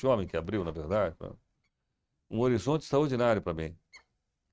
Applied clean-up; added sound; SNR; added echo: neural mask model RNNoise.